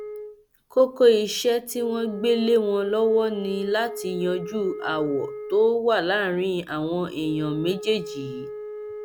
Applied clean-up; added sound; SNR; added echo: none; Wind instrument, woodwind instrument; 13 dB; none.